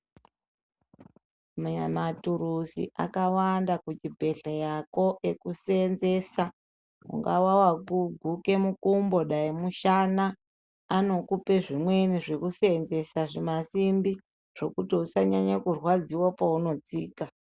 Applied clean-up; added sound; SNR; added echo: none; none; none; none.